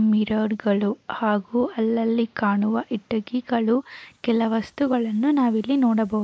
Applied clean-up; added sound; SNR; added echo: neural mask model Resemble Enhance denoiser.